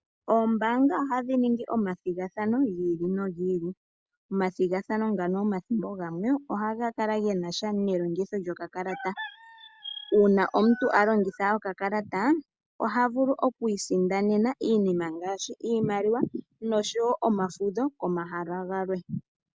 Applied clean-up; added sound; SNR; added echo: none; none; none; none.